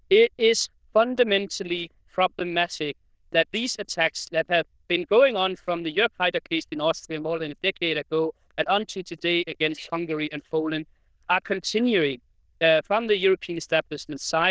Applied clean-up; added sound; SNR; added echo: neural diffusion model UNIVERSE++.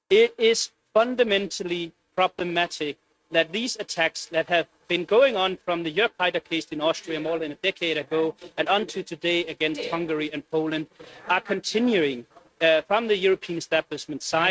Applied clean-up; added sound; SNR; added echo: neural mask model RNNoise.